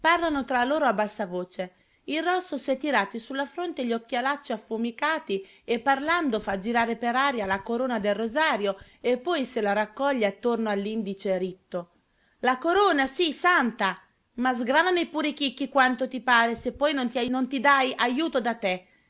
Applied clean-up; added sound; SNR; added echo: none; none; none; none.